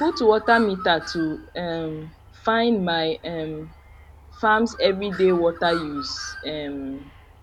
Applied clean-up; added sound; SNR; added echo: none; Bird; 16 dB; none.